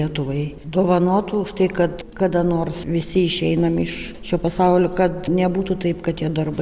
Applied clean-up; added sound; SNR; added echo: none; none; none; none.